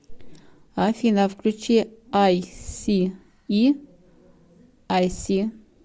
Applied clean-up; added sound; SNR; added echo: none; none; none; none.